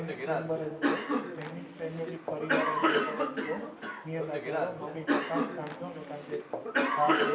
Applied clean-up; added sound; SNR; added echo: none; Cough; -5 dB; reverberation time 1.4 s.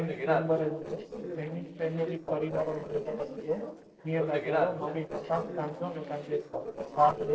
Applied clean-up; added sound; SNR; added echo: neural separator model SepFormer DNS4.